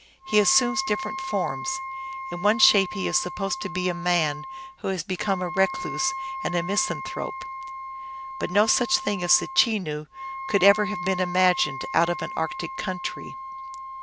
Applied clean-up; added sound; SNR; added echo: none; Wind instrument, woodwind instrument; 8 dB; none.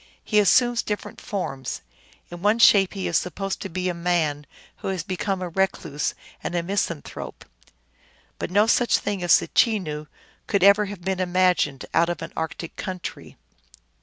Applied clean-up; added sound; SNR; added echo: none; none; none; none.